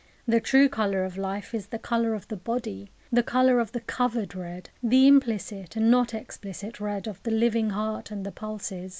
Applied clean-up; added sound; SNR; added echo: none; none; none; none.